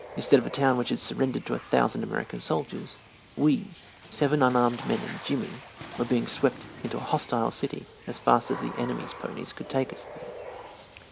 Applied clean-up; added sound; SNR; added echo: none; Water / Splash, splatter; 15 dB; none.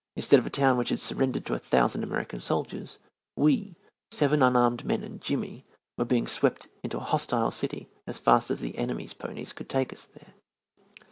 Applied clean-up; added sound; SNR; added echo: none; none; none; none.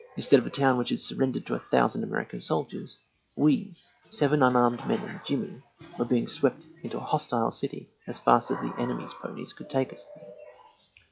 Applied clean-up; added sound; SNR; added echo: classical method log-MMSE.